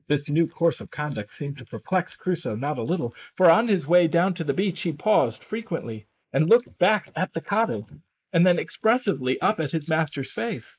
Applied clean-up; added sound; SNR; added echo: neural mask model Resemble Enhance denoiser.